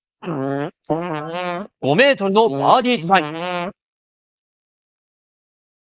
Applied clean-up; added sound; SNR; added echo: neural mask model Resemble Enhance denoiser.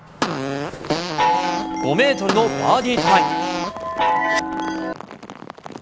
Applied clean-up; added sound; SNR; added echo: none; Fart + Chime; -2 dB; none.